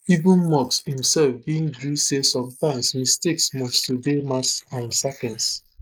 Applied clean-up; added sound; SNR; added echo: neural mask model Resemble Enhance denoiser.